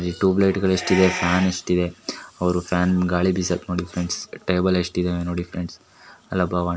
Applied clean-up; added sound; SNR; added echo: none; none; none; none.